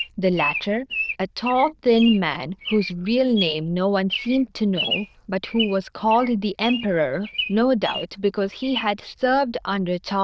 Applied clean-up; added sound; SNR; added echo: neural diffusion model UNIVERSE++.